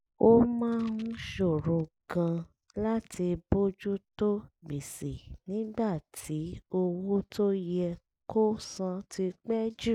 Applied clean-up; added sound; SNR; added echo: none; none; none; none.